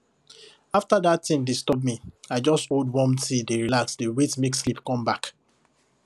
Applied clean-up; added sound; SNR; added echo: none; none; none; none.